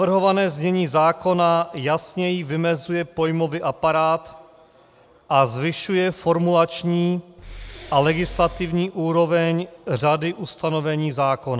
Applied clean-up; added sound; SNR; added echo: none; Breathing; 13 dB; none.